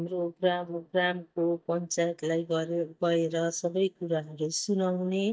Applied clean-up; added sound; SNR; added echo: neural mask model DeepFilterNet 3.